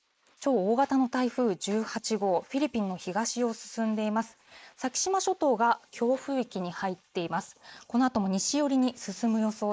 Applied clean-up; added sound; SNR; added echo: neural mask model Resemble Enhance denoiser.